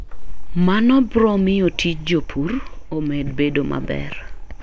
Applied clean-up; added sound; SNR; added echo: none; Mechanical fan; 13 dB; none.